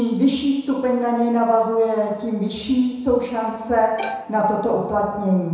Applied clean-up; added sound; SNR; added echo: none; Bowed string instrument; 12 dB; reverberation time 1.0 s.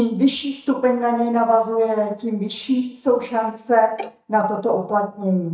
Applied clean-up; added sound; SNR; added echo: neural mask model DeepFilterNet 3.